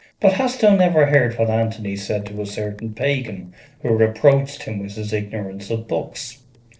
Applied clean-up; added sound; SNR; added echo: neural separator model SepFormer DNS4.